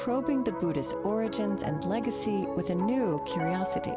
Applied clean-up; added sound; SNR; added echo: none; Piano; 6 dB; none.